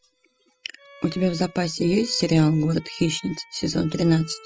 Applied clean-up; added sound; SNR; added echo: classical method spectral subtraction.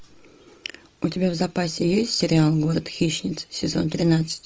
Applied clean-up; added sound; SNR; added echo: none; none; none; none.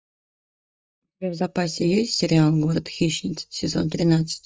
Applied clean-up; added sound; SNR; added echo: neural mask model DeepFilterNet 3.